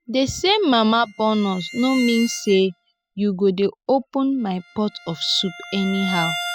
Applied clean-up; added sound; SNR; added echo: classical method spectral subtraction.